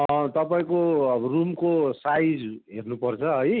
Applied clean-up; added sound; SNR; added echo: none; none; none; none.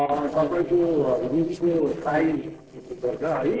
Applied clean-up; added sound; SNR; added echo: neural separator model SepFormer DNS4.